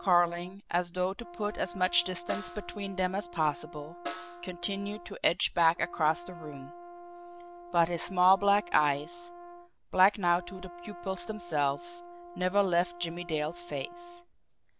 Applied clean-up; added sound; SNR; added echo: none; Snare drum + Brass instrument; 15 dB; none.